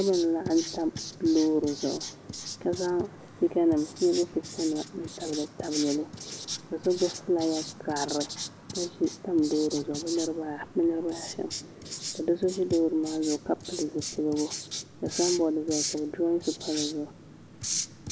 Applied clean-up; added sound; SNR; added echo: none; Writing; 10 dB; none.